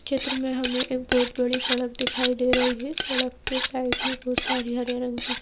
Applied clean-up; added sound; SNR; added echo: none; Cutlery, silverware; 4 dB; none.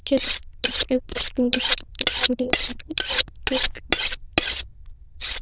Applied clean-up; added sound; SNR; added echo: neural diffusion model UNIVERSE++.